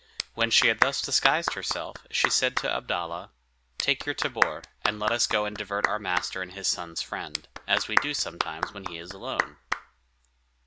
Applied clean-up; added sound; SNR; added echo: none; Clapping; 3 dB; none.